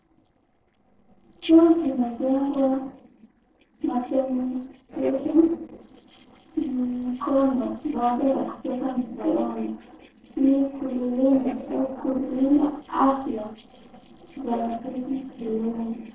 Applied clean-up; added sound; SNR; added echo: neural separator model SepFormer DNS4.